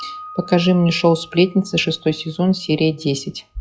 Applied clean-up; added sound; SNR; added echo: classical method log-MMSE.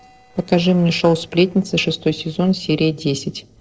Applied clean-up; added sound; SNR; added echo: neural separator model SepFormer DNS4.